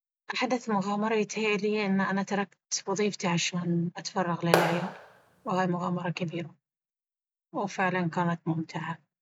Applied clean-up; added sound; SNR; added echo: none; Clapping; 0 dB; none.